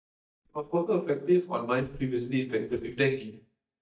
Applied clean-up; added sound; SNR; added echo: neural mask model DeepFilterNet 3.